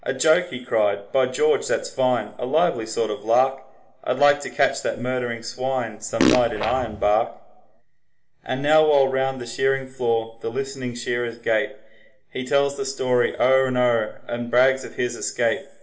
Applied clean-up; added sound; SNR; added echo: none; Fart; 1 dB; reverberation time 0.5 s.